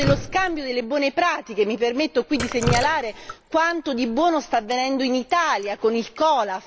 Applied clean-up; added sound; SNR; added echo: none; Drip; 10 dB; none.